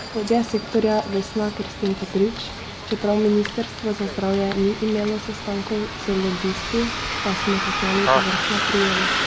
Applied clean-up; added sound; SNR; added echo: none; Bus; 3 dB; none.